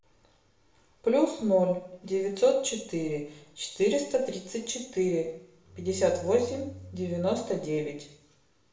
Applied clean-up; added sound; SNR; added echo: none; Bowed string instrument; 17 dB; reverberation time 0.6 s.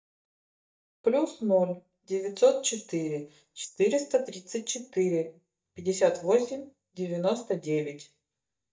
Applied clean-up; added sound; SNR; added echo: neural mask model DeepFilterNet 3.